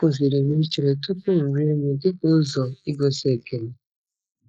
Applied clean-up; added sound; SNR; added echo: neural mask model Resemble Enhance denoiser.